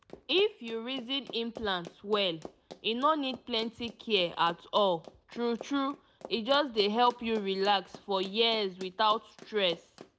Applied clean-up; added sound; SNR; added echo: none; Run; 20 dB; none.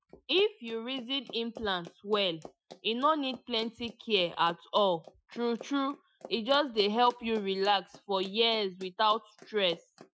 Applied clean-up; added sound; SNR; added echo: classical method Wiener filter.